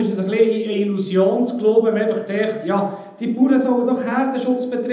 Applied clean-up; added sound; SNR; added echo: none; none; none; reverberation time 0.8 s.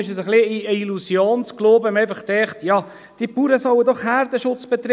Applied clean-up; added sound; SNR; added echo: none; none; none; none.